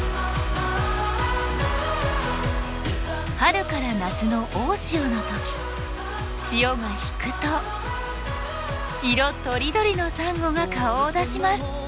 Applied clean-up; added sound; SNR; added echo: none; none; none; none.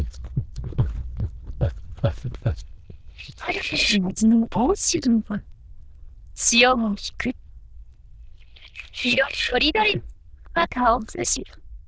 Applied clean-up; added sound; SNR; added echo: neural diffusion model UNIVERSE++.